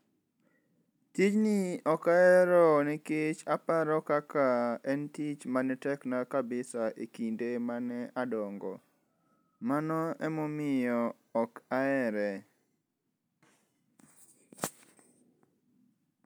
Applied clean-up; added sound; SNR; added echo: none; none; none; none.